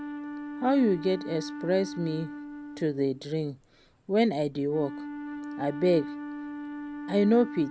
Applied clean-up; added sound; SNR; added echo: none; Wind instrument, woodwind instrument; 10 dB; none.